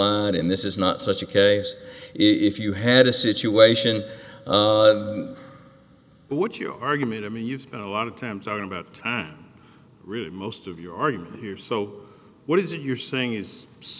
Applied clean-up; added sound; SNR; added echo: none; none; none; none.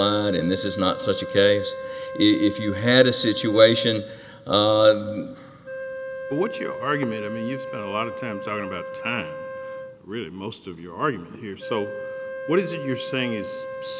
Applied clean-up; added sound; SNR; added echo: none; Wind instrument, woodwind instrument; 10 dB; none.